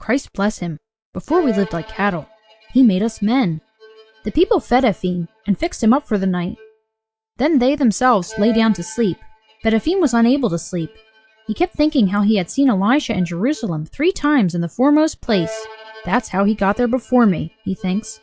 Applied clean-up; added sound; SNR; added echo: classical method log-MMSE.